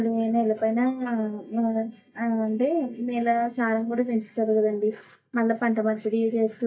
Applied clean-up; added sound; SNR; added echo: neural mask model DeepFilterNet 3.